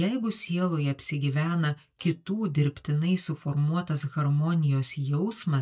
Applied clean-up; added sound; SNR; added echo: neural mask model DeepFilterNet 3.